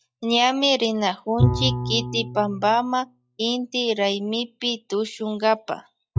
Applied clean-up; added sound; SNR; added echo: classical method log-MMSE.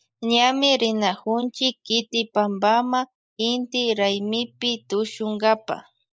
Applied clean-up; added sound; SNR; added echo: neural mask model Resemble Enhance denoiser.